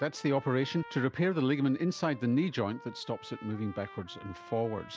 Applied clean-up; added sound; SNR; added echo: none; Trumpet; 19 dB; none.